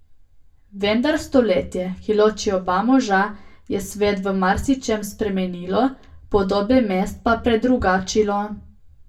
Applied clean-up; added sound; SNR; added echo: none; none; none; reverberation time 0.2 s.